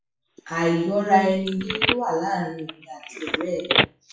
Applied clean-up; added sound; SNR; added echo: classical method WPE with log-MMSE.